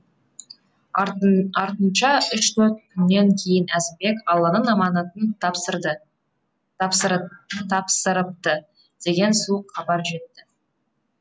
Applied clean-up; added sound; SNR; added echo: none; none; none; none.